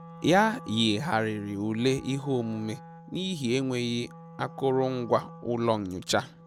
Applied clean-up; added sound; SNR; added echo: none; Wind instrument, woodwind instrument; 18 dB; none.